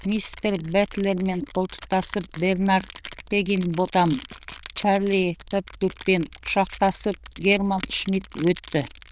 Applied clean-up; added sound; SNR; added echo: neural diffusion model UNIVERSE++.